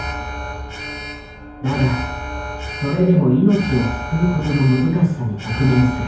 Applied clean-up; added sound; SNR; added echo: none; Alarm; 9 dB; reverberation time 0.9 s.